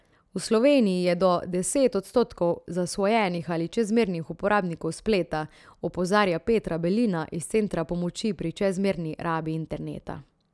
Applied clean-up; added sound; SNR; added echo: none; none; none; none.